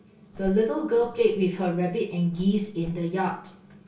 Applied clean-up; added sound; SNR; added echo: none; Bird; 20 dB; reverberation time 0.3 s.